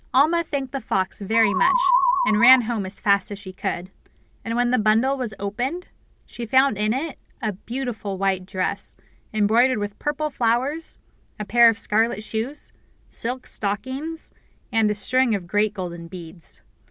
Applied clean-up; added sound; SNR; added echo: none; Musical instrument; -3 dB; none.